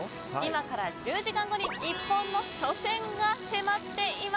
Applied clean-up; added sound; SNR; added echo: none; Fart + Tools; 17 dB; none.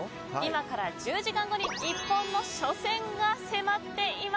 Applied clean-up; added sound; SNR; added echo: none; none; none; none.